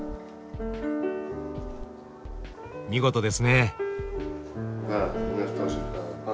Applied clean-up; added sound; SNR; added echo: none; Scratching (performance technique); 12 dB; none.